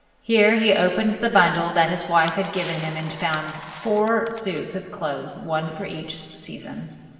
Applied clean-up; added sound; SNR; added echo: none; Camera; 15 dB; reverberation time 2.3 s.